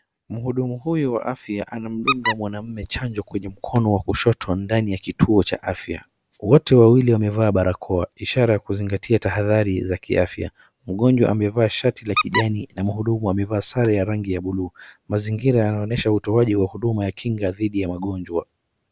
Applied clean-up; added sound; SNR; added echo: none; Squeak; 8 dB; none.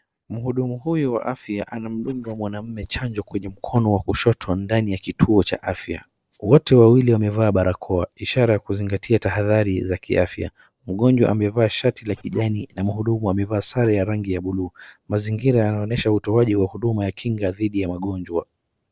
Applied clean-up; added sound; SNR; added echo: neural separator model SepFormer DNS4.